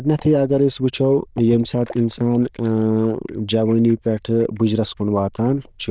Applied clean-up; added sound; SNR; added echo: neural diffusion model UNIVERSE++.